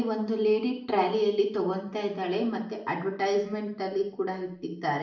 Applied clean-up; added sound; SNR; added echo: none; none; none; reverberation time 0.6 s.